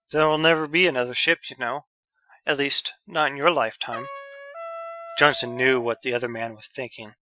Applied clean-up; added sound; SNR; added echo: classical method Wiener filter.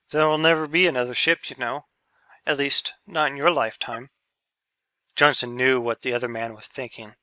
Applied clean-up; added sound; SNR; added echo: neural mask model Resemble Enhance denoiser.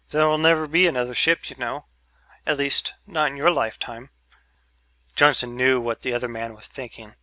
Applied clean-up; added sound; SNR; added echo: none; none; none; none.